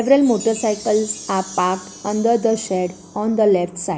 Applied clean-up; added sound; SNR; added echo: none; Chime; 19 dB; none.